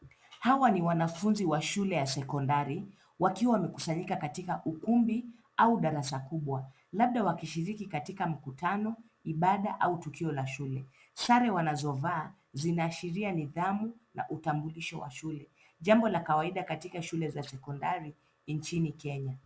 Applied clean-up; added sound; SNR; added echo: none; none; none; none.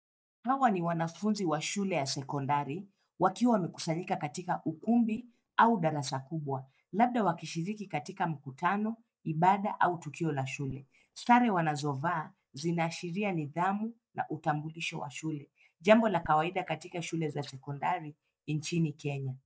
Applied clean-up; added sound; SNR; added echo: neural mask model DeepFilterNet 3.